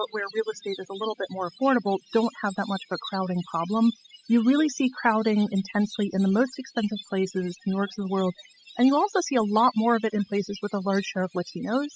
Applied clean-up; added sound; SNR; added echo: classical method spectral subtraction.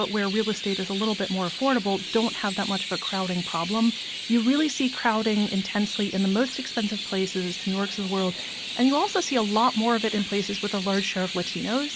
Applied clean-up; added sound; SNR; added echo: none; Chirp, tweet; 8 dB; none.